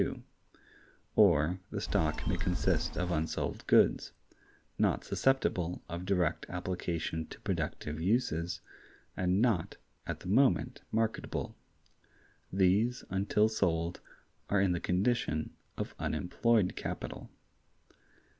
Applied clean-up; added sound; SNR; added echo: none; Telephone; 1 dB; none.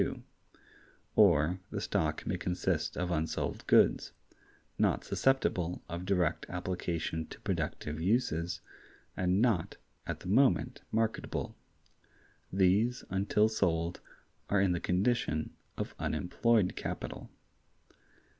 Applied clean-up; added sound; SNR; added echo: none; none; none; none.